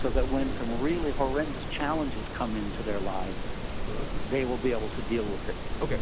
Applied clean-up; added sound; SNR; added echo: none; Insect; -3 dB; none.